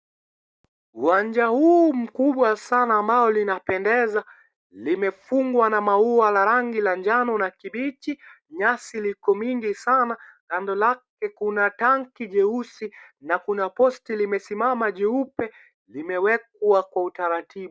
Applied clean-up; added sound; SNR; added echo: none; none; none; none.